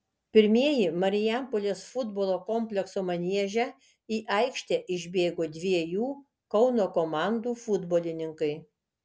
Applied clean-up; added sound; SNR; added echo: none; none; none; none.